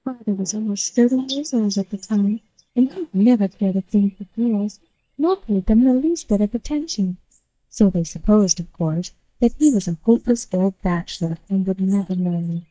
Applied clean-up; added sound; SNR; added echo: neural mask model DeepFilterNet 3.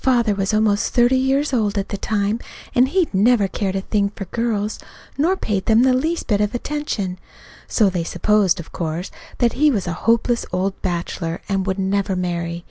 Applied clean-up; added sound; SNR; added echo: none; none; none; none.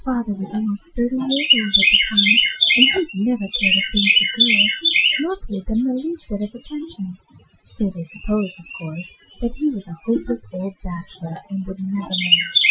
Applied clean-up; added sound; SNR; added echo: classical method Wiener filter.